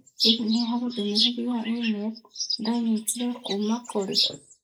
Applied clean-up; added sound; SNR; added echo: neural mask model Resemble Enhance denoiser.